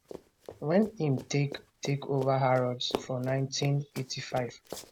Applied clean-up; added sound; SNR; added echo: none; Run; 14 dB; none.